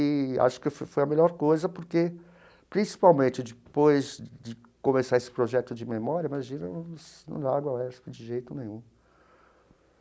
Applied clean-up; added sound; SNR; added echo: none; none; none; none.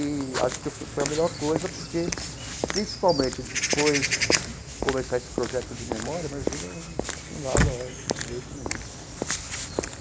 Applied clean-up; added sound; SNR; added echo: none; Walk, footsteps / Bird vocalization, bird call, bird song; 0 dB; none.